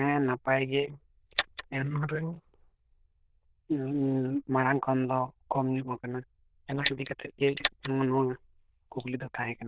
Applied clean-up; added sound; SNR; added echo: neural diffusion model UNIVERSE++.